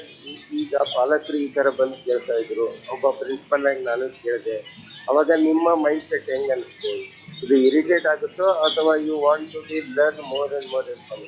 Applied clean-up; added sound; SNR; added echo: classical method log-MMSE.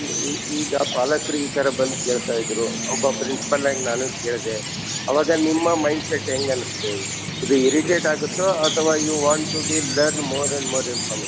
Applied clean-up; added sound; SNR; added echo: none; Chirp, tweet; 4 dB; none.